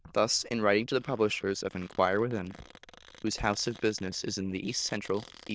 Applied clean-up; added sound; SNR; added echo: neural diffusion model UNIVERSE++.